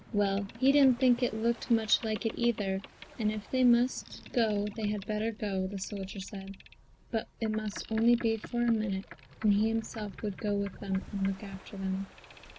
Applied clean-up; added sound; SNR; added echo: none; Boat, Water vehicle; 19 dB; none.